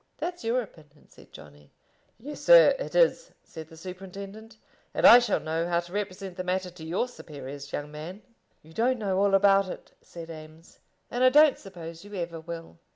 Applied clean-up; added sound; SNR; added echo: none; none; none; none.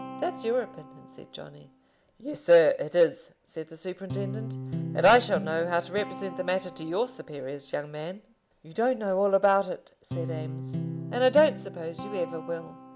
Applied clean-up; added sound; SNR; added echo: none; Guitar; 11 dB; none.